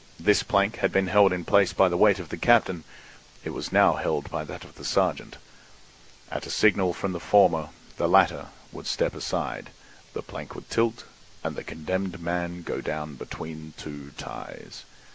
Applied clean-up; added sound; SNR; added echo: none; none; none; none.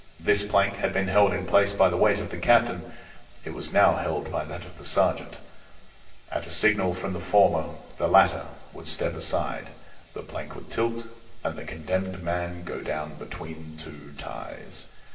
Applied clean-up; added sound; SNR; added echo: none; none; none; reverberation time 0.8 s.